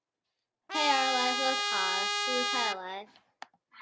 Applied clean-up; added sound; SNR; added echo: none; Trumpet; -3 dB; none.